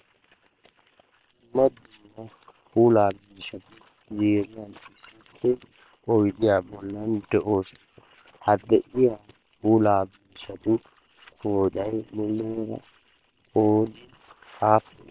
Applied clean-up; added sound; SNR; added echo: neural separator model SepFormer WHAM!.